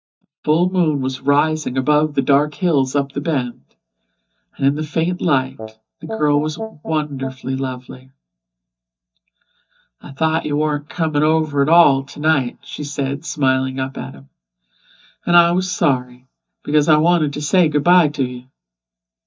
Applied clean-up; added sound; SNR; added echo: neural mask model DeepFilterNet 3.